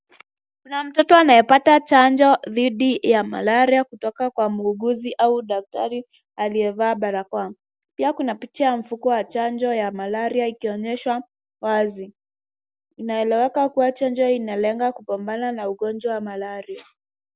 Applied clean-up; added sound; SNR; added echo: none; none; none; none.